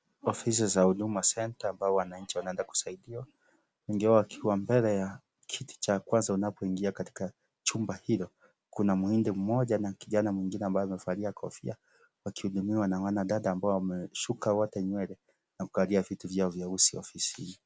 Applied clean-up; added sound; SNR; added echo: none; none; none; none.